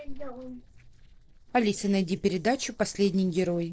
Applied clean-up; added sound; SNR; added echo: neural separator model SepFormer DNS4.